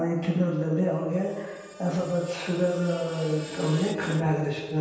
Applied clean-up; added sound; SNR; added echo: none; Screech; 19 dB; reverberation time 1.2 s.